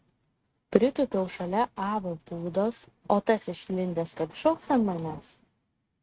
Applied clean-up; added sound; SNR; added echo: neural mask model RNNoise.